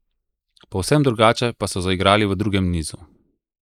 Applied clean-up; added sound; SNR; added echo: neural mask model Resemble Enhance denoiser.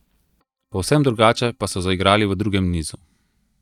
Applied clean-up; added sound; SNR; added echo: neural mask model DeepFilterNet 3.